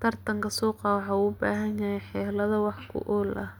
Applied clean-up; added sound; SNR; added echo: none; none; none; none.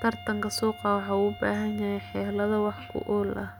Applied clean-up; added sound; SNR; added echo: none; Wind instrument, woodwind instrument; 18 dB; none.